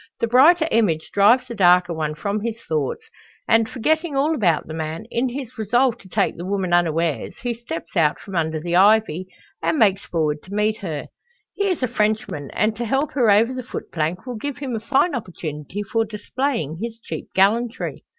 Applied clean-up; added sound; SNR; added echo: none; none; none; none.